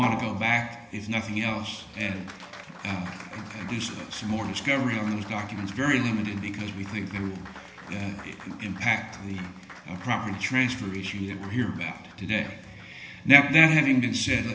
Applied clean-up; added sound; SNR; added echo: none; Applause; 17 dB; reverberation time 0.8 s.